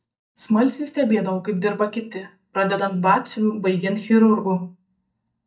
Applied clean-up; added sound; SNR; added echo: neural mask model DeepFilterNet 3.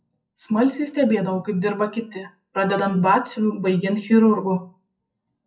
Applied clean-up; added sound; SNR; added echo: classical method WPE with log-MMSE.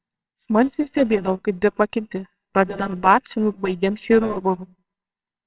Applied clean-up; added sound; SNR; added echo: neural separator model SepFormer WHAMR!.